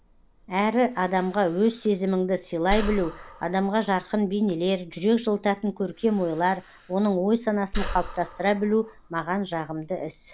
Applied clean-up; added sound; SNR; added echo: none; Breathing; 13 dB; none.